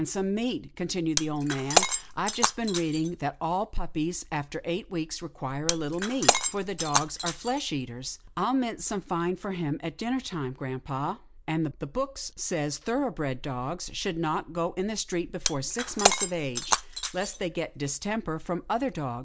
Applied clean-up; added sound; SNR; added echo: none; Shatter; 1 dB; none.